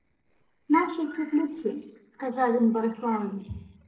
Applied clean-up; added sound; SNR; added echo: neural separator model SepFormer DNS4.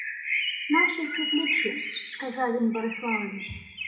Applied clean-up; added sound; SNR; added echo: none; Bird; 0 dB; reverberation time 0.7 s.